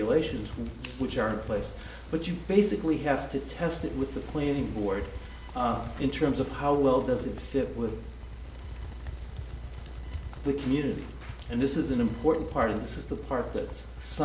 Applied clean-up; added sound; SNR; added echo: none; none; none; none.